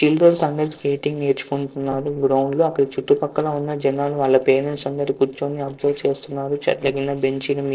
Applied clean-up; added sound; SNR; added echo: neural separator model SepFormer DNS4.